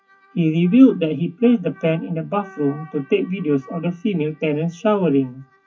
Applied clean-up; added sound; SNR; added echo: classical method WPE with log-MMSE.